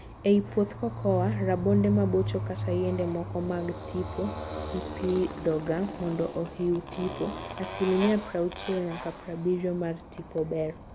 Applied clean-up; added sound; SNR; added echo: none; Motorcycle; 7 dB; none.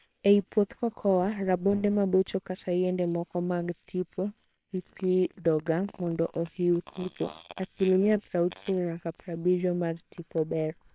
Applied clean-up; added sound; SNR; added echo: neural separator model SepFormer WHAM!.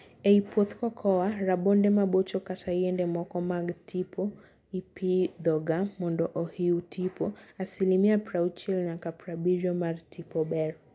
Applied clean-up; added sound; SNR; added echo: none; none; none; none.